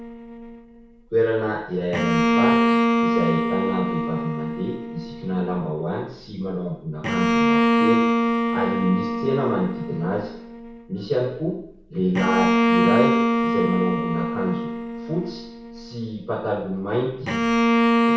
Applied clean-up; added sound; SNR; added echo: none; Bowed string instrument; -3 dB; reverberation time 0.6 s.